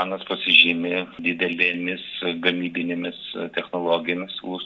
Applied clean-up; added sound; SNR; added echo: none; none; none; none.